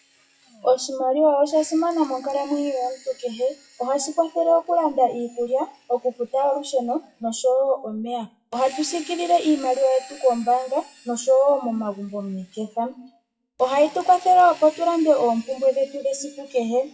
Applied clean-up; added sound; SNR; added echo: classical method WPE with log-MMSE.